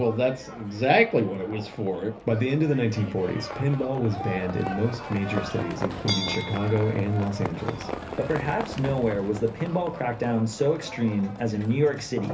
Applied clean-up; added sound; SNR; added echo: none; Livestock, farm animals, working animals; 10 dB; reverberation time 0.3 s.